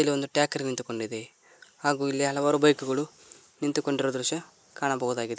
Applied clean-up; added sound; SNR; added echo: neural mask model Resemble Enhance denoiser.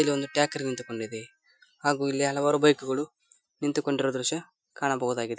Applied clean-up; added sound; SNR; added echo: classical method Wiener filter.